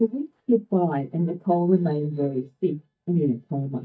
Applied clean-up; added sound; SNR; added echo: neural mask model DeepFilterNet 3.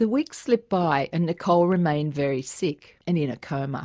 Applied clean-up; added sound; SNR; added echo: none; none; none; none.